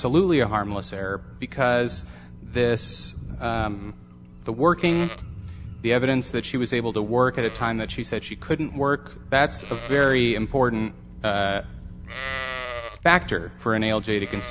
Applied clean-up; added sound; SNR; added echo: none; Livestock, farm animals, working animals; 13 dB; none.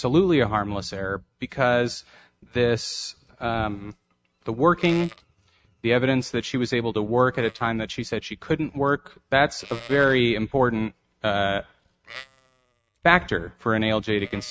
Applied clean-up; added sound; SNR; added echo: neural mask model RNNoise.